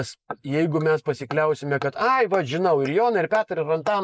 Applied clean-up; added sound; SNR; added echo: neural mask model Resemble Enhance denoiser.